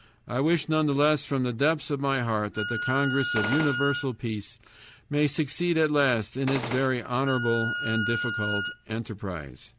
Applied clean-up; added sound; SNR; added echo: none; Wind instrument, woodwind instrument + Gunshot, gunfire; 5 dB; none.